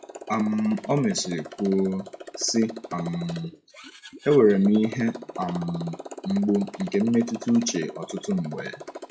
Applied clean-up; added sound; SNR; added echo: classical method log-MMSE.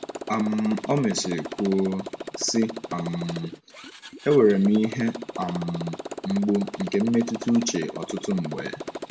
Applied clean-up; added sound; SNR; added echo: none; Motorcycle; 10 dB; none.